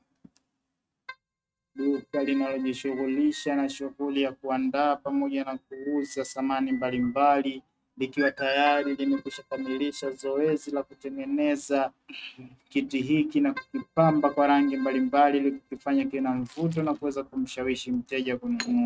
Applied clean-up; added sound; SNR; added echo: neural mask model RNNoise.